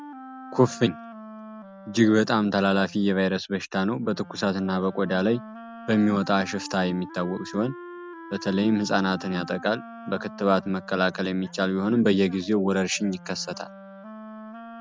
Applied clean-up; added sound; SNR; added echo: none; Wind instrument, woodwind instrument; 17 dB; none.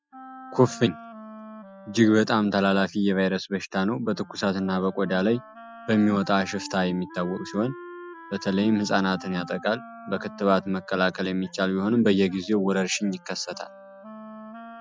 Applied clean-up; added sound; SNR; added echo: classical method Wiener filter.